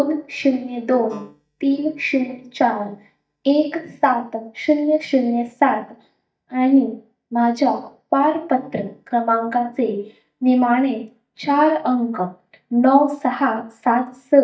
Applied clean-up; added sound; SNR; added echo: neural mask model DeepFilterNet 3.